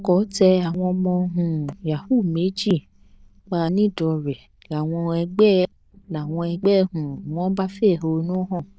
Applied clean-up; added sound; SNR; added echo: neural diffusion model UNIVERSE++.